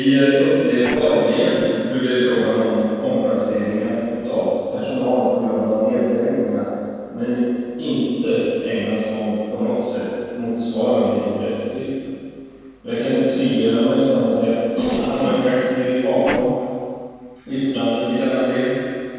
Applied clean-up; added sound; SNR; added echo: neural separator model SepFormer DNS4.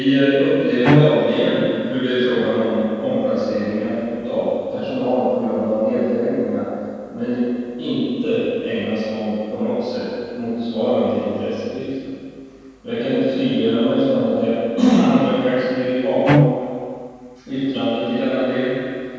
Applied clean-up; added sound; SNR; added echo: none; Bowed string instrument; 1 dB; reverberation time 2.1 s.